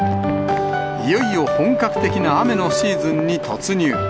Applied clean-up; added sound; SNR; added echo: none; none; none; none.